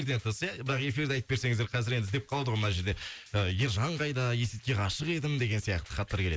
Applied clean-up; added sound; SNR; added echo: neural mask model Resemble Enhance denoiser.